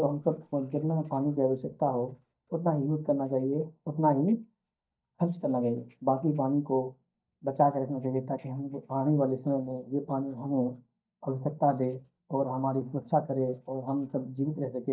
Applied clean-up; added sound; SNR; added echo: neural mask model DeepFilterNet 3.